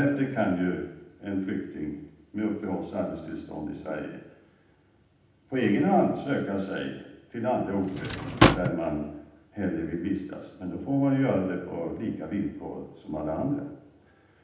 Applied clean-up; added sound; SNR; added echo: none; Drawer open or close / Wood; -4 dB; reverberation time 0.9 s.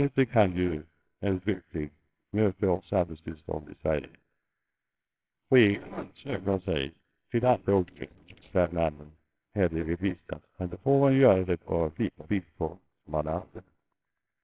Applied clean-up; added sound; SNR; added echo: neural separator model SepFormer WHAMR!.